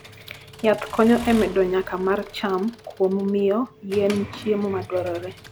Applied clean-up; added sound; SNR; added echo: none; Accelerating, revving, vroom / Mechanisms; 18 dB; none.